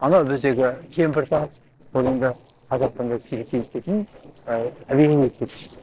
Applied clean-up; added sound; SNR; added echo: neural separator model SepFormer DNS4.